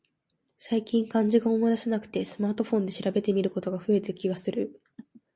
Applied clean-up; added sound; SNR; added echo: none; none; none; none.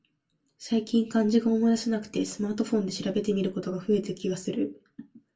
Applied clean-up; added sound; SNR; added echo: none; none; none; reverberation time 0.2 s.